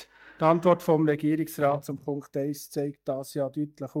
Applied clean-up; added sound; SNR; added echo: neural mask model DeepFilterNet 3.